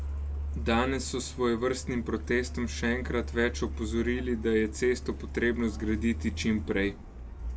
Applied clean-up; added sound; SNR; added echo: none; Truck; 7 dB; none.